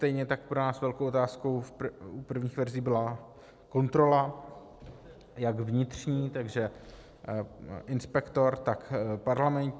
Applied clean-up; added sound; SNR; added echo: none; none; none; none.